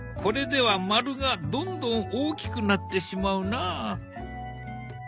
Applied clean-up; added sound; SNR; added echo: none; none; none; none.